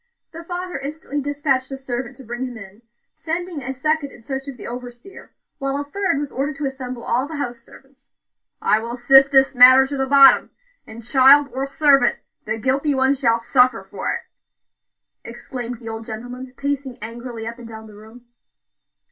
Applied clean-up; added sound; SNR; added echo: none; none; none; reverberation time 0.2 s.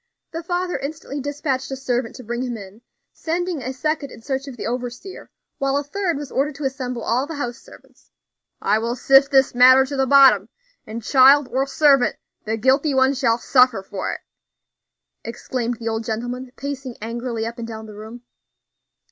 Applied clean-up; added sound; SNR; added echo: none; none; none; none.